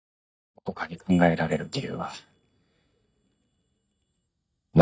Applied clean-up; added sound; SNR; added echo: neural mask model DeepFilterNet 3.